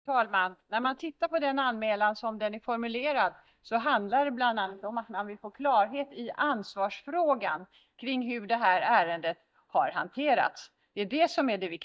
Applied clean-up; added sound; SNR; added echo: neural mask model DeepFilterNet 3.